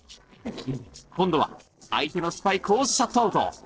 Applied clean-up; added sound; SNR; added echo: neural separator model SepFormer DNS4.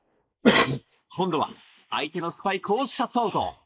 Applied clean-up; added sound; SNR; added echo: neural mask model Resemble Enhance denoiser.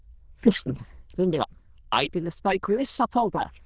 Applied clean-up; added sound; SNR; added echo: neural diffusion model UNIVERSE++.